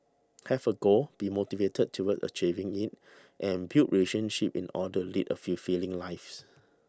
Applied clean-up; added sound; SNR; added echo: none; none; none; none.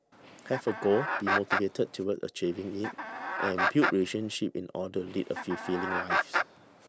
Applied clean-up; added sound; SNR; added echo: none; Chicken, rooster; 1 dB; none.